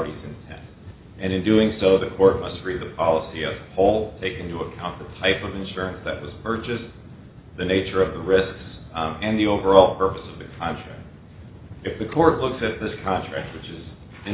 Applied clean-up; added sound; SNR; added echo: none; none; none; none.